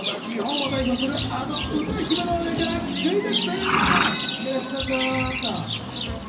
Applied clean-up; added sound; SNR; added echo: none; Livestock, farm animals, working animals; 1 dB; reverberation time 0.4 s.